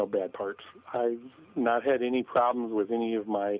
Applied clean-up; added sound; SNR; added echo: none; none; none; none.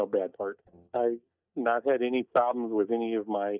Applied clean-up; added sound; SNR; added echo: neural mask model DeepFilterNet 3.